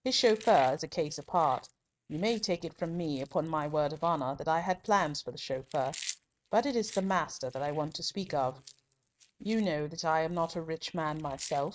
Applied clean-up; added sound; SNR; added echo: neural mask model RNNoise.